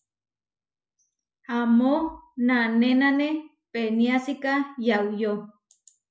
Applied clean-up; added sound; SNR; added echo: none; none; none; none.